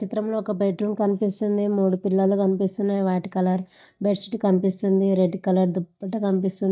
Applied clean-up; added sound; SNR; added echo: neural mask model DeepFilterNet 3.